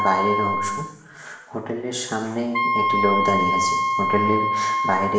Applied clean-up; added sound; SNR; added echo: none; Wind instrument, woodwind instrument; -2 dB; reverberation time 1.0 s.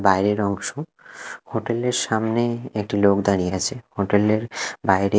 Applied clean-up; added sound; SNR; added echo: none; none; none; none.